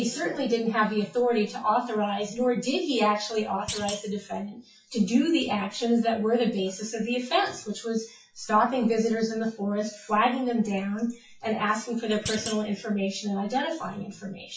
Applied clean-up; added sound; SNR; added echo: classical method WPE with log-MMSE.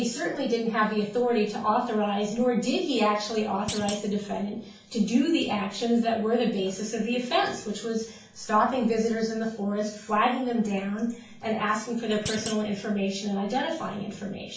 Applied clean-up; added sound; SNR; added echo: none; Thump, thud; 13 dB; reverberation time 0.4 s.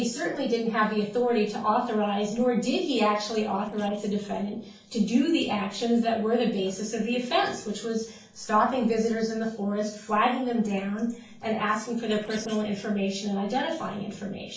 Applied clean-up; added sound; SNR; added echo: neural separator model SepFormer DNS4.